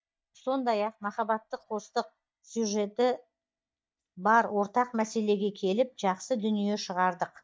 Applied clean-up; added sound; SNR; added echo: neural mask model DeepFilterNet 3.